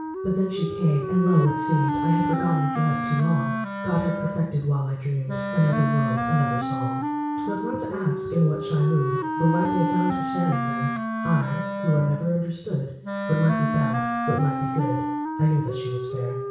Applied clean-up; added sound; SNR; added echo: none; Wind instrument, woodwind instrument; 3 dB; reverberation time 0.6 s.